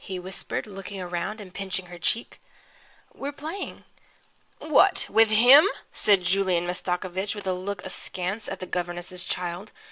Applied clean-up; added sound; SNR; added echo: none; none; none; none.